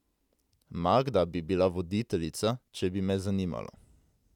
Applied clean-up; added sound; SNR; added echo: none; none; none; none.